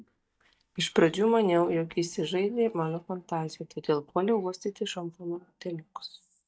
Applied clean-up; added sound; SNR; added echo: neural mask model DeepFilterNet 3.